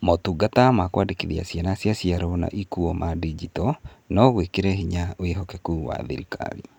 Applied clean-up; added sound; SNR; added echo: none; none; none; none.